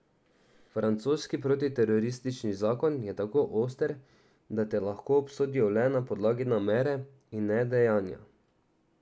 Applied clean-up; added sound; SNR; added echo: none; none; none; none.